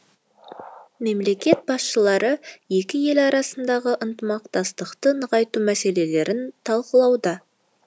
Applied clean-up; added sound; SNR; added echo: none; none; none; none.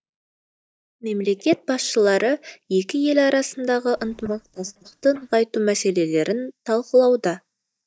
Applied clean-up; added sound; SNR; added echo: neural mask model DeepFilterNet 3.